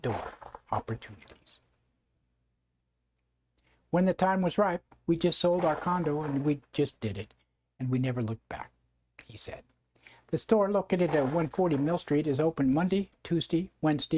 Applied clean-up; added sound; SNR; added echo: neural mask model RNNoise.